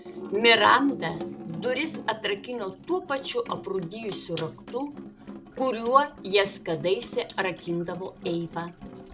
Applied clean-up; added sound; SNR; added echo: none; Sink (filling or washing) / Water tap, faucet; 13 dB; none.